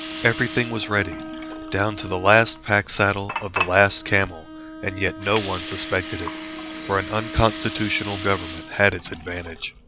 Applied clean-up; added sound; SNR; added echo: none; Bowed string instrument + Water; 10 dB; none.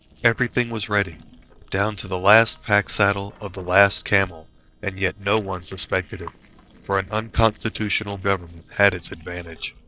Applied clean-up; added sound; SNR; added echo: neural separator model SepFormer DNS4.